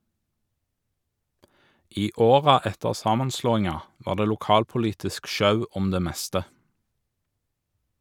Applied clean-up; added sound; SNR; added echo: none; none; none; none.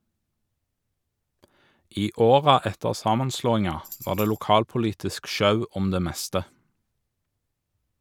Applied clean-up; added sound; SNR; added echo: none; Tambourine; 16 dB; none.